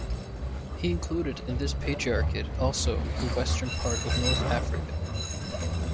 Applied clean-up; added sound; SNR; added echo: none; Train; -3 dB; none.